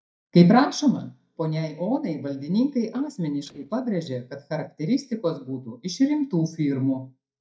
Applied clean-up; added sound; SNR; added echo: neural mask model DeepFilterNet 3.